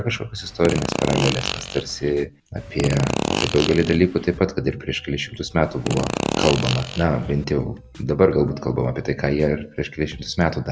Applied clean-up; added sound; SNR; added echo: none; Fart; 4 dB; none.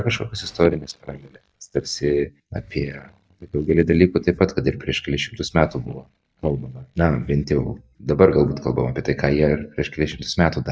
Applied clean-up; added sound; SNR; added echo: neural mask model DeepFilterNet 3.